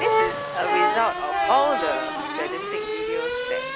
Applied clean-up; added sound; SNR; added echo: none; Brass instrument + Race car, auto racing / Accelerating, revving, vroom; -2 dB; none.